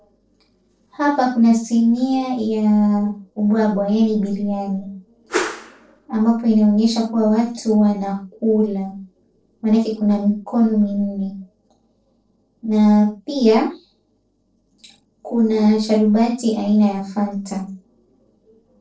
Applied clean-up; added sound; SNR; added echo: neural separator model SepFormer DNS4.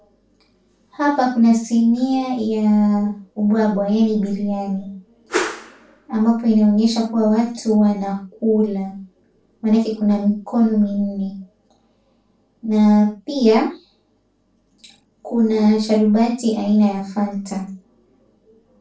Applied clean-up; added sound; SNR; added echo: none; Whoosh, swoosh, swish; 8 dB; reverberation time 0.3 s.